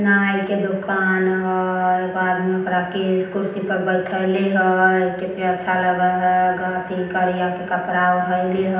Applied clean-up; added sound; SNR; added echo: none; none; none; reverberation time 0.8 s.